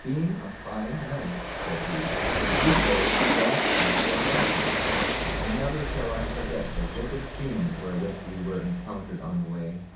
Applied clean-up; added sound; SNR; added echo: none; Train; -4 dB; reverberation time 0.6 s.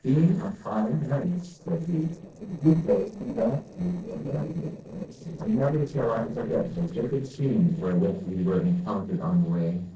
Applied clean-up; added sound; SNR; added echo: neural separator model SepFormer DNS4.